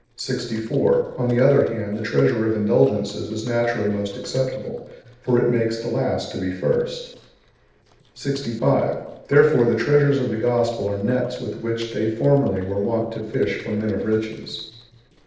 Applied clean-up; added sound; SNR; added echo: neural separator model SepFormer DNS4.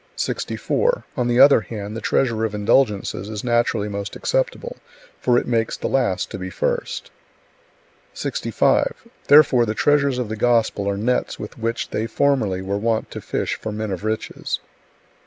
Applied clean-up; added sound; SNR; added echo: none; none; none; none.